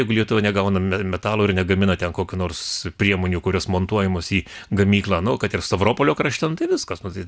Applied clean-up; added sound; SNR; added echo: none; none; none; none.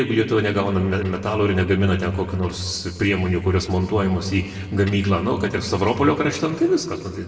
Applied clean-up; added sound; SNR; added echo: neural separator model SepFormer DNS4.